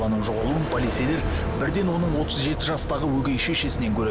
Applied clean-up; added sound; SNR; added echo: none; Ocean; 10 dB; none.